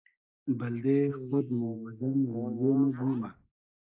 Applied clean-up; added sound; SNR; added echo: neural mask model Resemble Enhance denoiser.